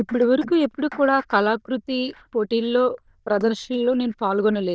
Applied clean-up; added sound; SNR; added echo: neural diffusion model UNIVERSE++.